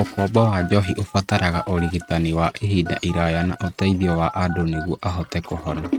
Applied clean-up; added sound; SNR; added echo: neural mask model RNNoise.